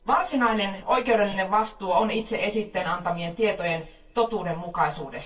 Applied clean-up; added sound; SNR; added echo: neural separator model SepFormer DNS4.